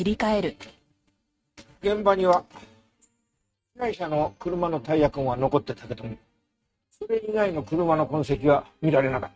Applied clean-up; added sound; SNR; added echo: neural mask model RNNoise.